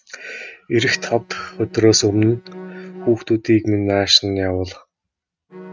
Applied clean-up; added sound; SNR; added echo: neural mask model RNNoise.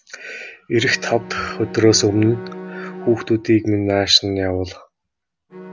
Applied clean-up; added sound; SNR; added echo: none; Bowed string instrument; 16 dB; none.